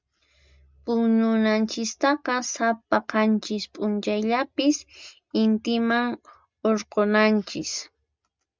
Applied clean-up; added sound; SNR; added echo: none; none; none; none.